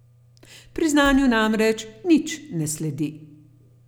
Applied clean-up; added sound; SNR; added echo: none; Tools; 18 dB; none.